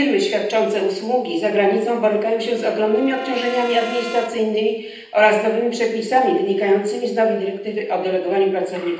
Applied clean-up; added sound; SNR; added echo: none; Brass instrument; 16 dB; reverberation time 0.9 s.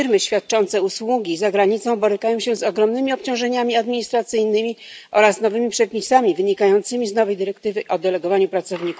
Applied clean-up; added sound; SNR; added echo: none; none; none; none.